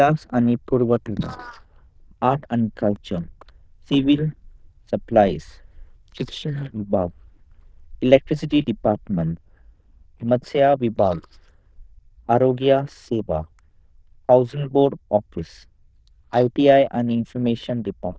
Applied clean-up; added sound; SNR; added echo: neural diffusion model UNIVERSE++.